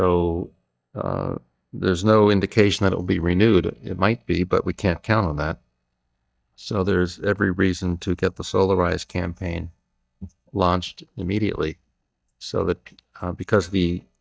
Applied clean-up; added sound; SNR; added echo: neural mask model DeepFilterNet 3.